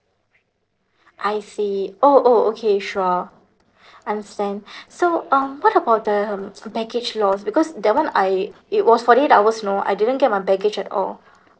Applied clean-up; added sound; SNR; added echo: neural separator model SepFormer DNS4.